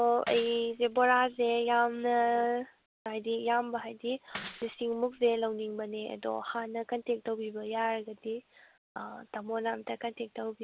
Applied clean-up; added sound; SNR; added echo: none; Shatter / Crushing; 13 dB; none.